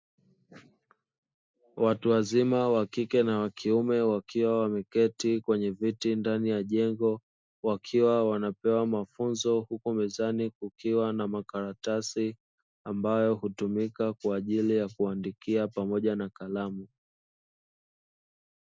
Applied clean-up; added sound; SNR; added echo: none; none; none; none.